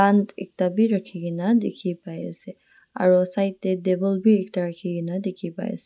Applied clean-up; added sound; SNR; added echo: none; none; none; none.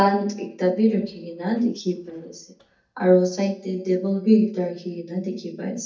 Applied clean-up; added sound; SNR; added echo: neural mask model DeepFilterNet 3.